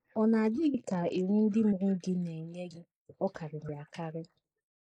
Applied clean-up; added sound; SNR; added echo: neural mask model Resemble Enhance denoiser.